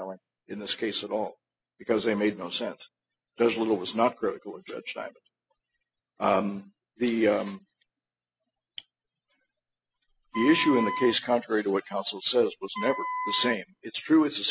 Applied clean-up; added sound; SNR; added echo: classical method spectral subtraction.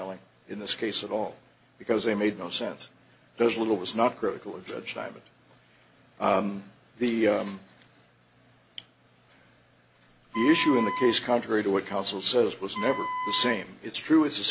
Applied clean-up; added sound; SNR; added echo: none; Wind instrument, woodwind instrument; 6 dB; none.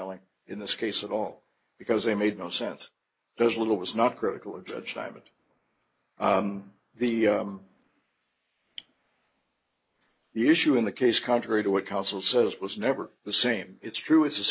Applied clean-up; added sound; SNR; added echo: neural mask model Resemble Enhance denoiser.